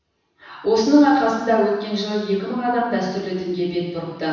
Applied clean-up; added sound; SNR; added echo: none; none; none; reverberation time 1.1 s.